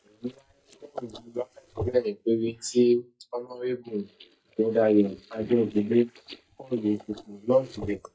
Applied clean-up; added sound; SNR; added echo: neural mask model DeepFilterNet 3.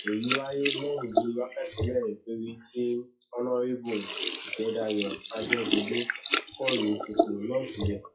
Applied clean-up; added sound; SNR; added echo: classical method WPE with log-MMSE.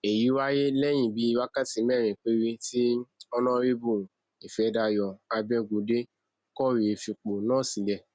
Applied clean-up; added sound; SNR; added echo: none; none; none; none.